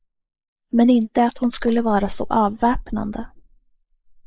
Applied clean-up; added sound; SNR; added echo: neural mask model Resemble Enhance denoiser.